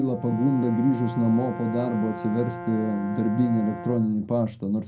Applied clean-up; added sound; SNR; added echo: none; Brass instrument; 12 dB; reverberation time 0.2 s.